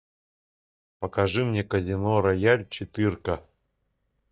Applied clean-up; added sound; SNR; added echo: neural mask model DeepFilterNet 3.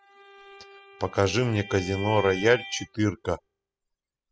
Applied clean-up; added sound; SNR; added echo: classical method spectral subtraction.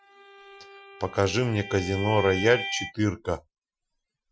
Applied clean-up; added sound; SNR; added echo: classical method Wiener filter.